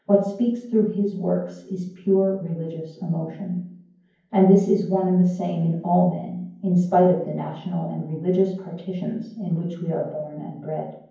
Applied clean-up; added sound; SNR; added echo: none; none; none; reverberation time 0.9 s.